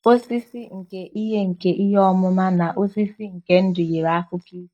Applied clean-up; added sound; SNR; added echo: neural mask model DeepFilterNet 3.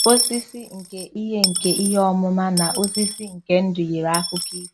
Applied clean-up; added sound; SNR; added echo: none; Coin (dropping) / Dishes, pots, and pans; 2 dB; none.